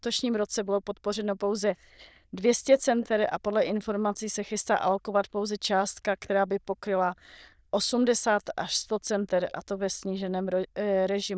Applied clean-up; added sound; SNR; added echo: neural diffusion model UNIVERSE++.